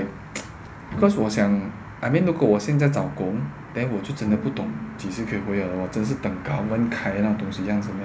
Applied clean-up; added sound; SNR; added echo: none; Bowed string instrument; 13 dB; none.